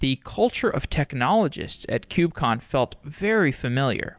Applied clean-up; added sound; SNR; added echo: none; none; none; none.